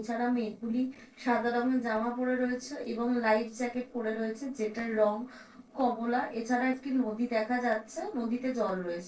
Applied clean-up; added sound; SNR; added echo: neural separator model SepFormer DNS4.